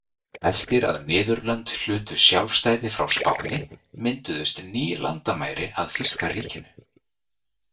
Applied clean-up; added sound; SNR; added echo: neural mask model DeepFilterNet 3.